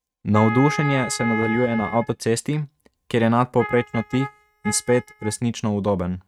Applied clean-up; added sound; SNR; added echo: neural mask model RNNoise.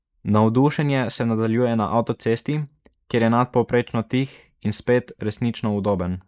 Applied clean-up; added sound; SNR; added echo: neural mask model Resemble Enhance denoiser.